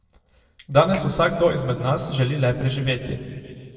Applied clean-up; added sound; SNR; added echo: neural separator model SepFormer DNS4.